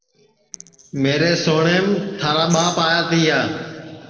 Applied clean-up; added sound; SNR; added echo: neural separator model SepFormer DNS4.